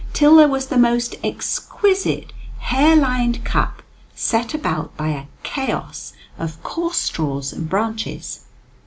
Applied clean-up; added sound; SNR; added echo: none; none; none; none.